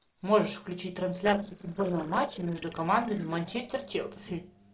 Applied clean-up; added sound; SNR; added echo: neural separator model SepFormer DNS4.